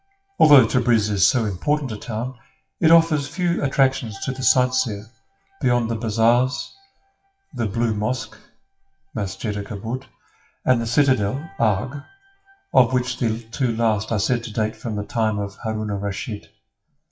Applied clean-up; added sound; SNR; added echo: classical method WPE with log-MMSE.